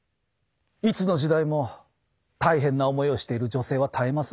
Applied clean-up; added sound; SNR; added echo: none; none; none; none.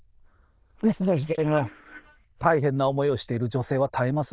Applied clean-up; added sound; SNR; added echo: neural diffusion model UNIVERSE++.